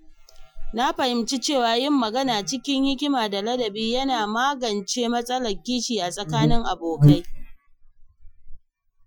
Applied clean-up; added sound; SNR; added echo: classical method Wiener filter.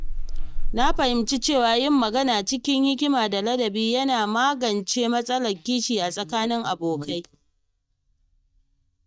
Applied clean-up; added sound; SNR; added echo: neural mask model DeepFilterNet 3.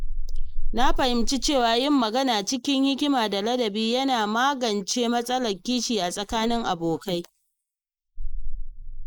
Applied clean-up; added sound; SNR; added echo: neural mask model Resemble Enhance denoiser.